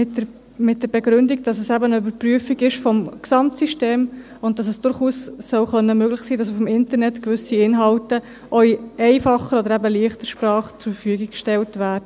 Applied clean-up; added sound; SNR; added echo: none; none; none; none.